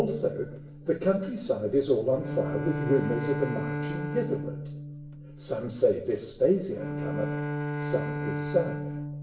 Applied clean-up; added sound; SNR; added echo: none; Bowed string instrument; 5 dB; reverberation time 0.8 s.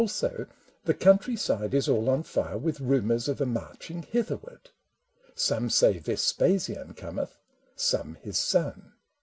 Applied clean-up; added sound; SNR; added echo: none; none; none; none.